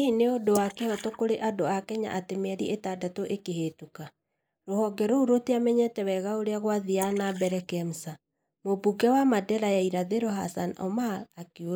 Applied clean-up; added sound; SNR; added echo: neural mask model Resemble Enhance denoiser.